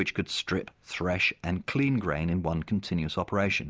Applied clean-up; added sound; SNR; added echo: none; none; none; none.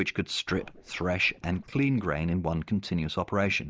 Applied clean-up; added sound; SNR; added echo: neural mask model DeepFilterNet 3.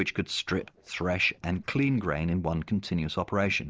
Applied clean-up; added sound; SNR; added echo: neural separator model SepFormer DNS4.